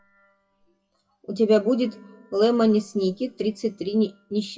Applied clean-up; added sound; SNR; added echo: classical method WPE with log-MMSE.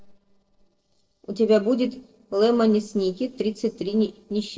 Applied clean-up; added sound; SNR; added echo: neural separator model SepFormer DNS4.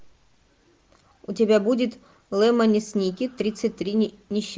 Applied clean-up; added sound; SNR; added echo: none; none; none; none.